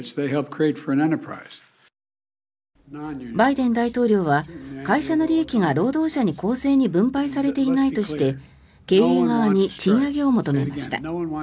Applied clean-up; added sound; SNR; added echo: none; none; none; none.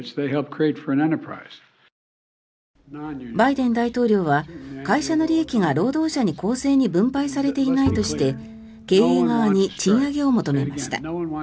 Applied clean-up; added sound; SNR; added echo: none; Bowed string instrument; 12 dB; none.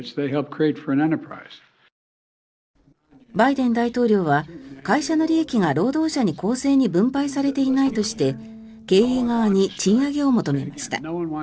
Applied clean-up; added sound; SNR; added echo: neural separator model SepFormer DNS4.